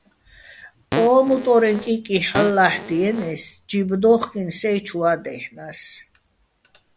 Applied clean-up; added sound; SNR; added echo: none; Fart; 9 dB; none.